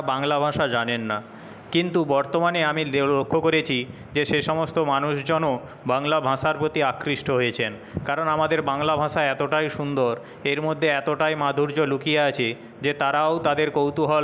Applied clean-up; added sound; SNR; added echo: none; none; none; none.